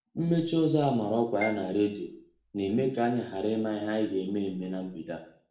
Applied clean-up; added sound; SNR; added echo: none; Marimba, xylophone; 15 dB; reverberation time 0.5 s.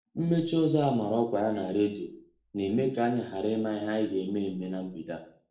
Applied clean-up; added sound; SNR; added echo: neural separator model SepFormer DNS4.